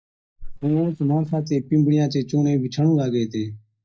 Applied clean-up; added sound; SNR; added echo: neural mask model DeepFilterNet 3.